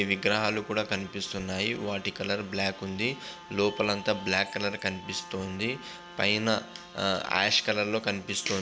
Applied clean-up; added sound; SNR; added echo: none; Wind instrument, woodwind instrument + Trumpet; 18 dB; none.